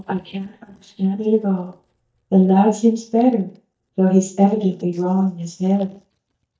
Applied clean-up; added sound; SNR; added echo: neural mask model DeepFilterNet 3.